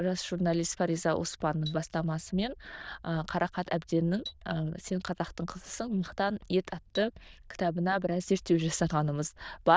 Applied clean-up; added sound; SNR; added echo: neural diffusion model UNIVERSE++.